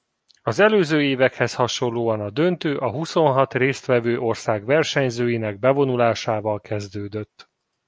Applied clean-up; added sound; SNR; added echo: none; none; none; none.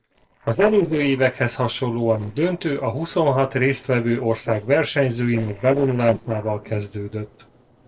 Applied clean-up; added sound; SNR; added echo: neural separator model SepFormer DNS4.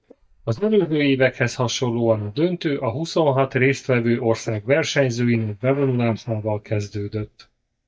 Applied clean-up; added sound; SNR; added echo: neural mask model DeepFilterNet 3.